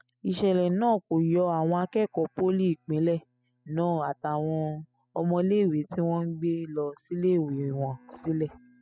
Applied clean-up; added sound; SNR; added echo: classical method spectral subtraction.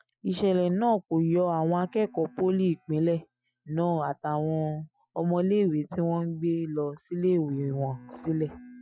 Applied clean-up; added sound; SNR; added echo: classical method Wiener filter.